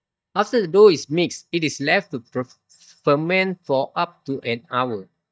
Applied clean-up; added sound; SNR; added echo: neural mask model DeepFilterNet 3.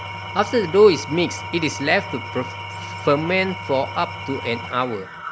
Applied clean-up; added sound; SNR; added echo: none; Engine / Tools; 10 dB; none.